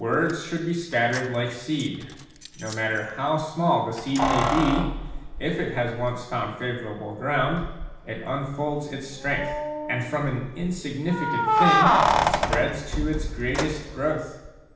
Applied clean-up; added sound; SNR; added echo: none; Keys jangling; 1 dB; reverberation time 0.9 s.